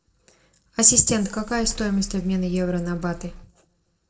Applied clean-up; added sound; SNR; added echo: neural separator model SepFormer DNS4.